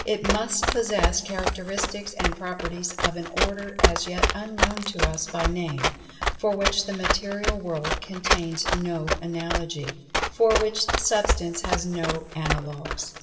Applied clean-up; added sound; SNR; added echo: none; Run; -2 dB; reverberation time 2.7 s.